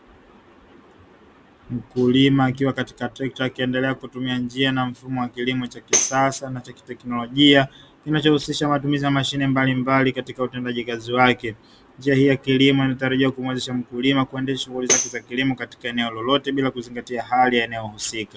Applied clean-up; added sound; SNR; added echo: none; Tambourine; 5 dB; none.